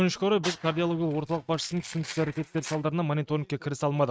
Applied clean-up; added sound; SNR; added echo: neural mask model RNNoise.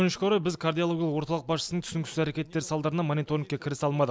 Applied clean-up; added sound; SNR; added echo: none; none; none; none.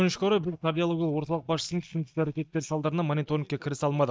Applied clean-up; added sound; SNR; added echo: neural mask model DeepFilterNet 3.